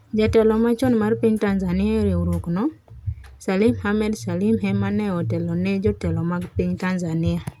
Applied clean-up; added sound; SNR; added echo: none; none; none; none.